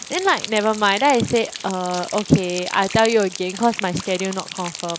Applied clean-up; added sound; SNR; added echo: none; Rain; 12 dB; none.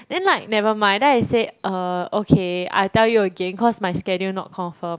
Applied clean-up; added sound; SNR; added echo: none; none; none; none.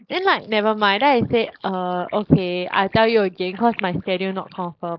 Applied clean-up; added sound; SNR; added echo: neural mask model Resemble Enhance denoiser.